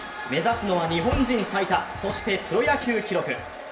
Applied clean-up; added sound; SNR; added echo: none; Thump, thud; 13 dB; reverberation time 0.5 s.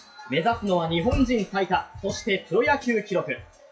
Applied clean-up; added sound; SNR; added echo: classical method WPE with log-MMSE.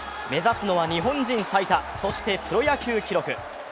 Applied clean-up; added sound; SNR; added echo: none; none; none; none.